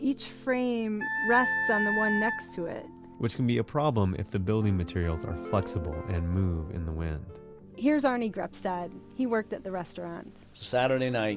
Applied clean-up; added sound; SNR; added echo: none; Wind instrument, woodwind instrument; 2 dB; none.